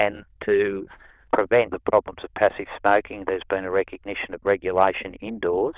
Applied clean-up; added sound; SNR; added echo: neural diffusion model UNIVERSE++.